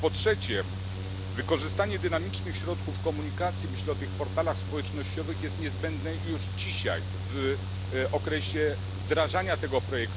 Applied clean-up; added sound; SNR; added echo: none; Mechanical fan; 2 dB; none.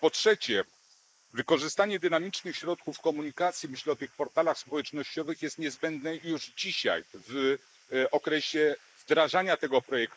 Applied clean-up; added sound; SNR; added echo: neural mask model Resemble Enhance denoiser.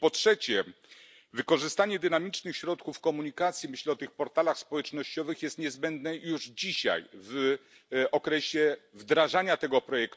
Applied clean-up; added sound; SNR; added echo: none; none; none; none.